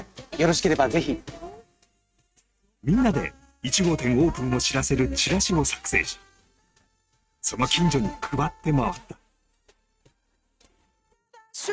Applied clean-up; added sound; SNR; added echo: neural mask model RNNoise.